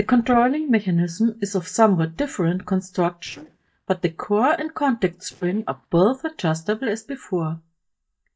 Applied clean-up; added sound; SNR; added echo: neural mask model DeepFilterNet 3.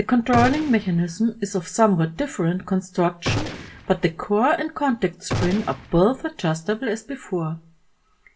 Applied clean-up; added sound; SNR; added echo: none; Gunshot, gunfire; 8 dB; reverberation time 0.2 s.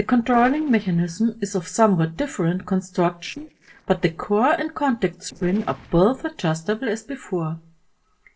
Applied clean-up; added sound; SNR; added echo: neural separator model SepFormer DNS4.